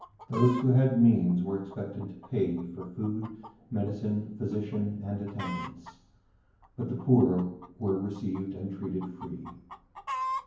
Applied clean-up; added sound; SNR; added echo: none; Chicken, rooster; 14 dB; reverberation time 0.9 s.